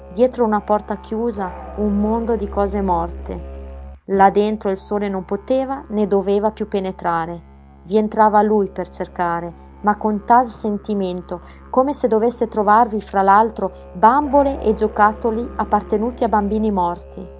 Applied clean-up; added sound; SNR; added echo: none; Musical instrument + Musical instrument; 17 dB; none.